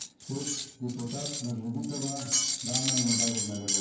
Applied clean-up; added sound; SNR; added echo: none; Cutlery, silverware; -2 dB; reverberation time 0.9 s.